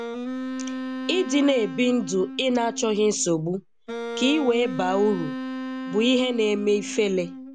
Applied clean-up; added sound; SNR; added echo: none; Wind instrument, woodwind instrument; 8 dB; none.